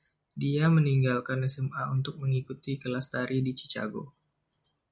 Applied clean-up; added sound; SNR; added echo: none; none; none; none.